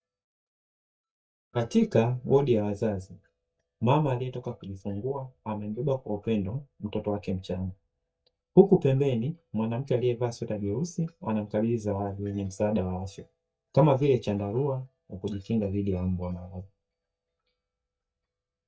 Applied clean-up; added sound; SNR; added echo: neural mask model DeepFilterNet 3.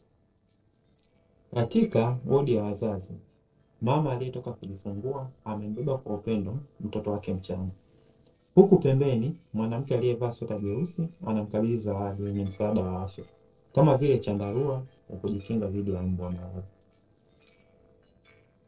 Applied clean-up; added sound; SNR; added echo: neural separator model SepFormer DNS4.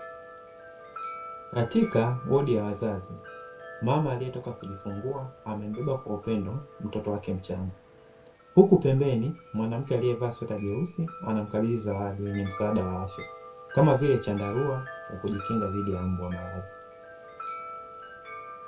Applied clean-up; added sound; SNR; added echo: none; Wind chime; 15 dB; reverberation time 0.2 s.